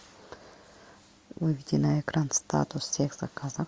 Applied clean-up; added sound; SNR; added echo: none; none; none; none.